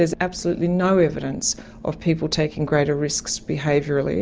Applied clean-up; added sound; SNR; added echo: none; none; none; none.